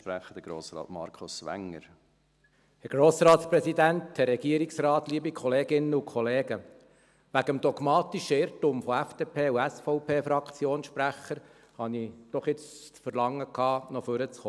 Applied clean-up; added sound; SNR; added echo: none; none; none; none.